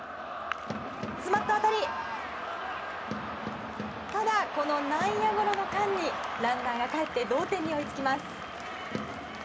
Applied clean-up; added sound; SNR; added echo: none; none; none; none.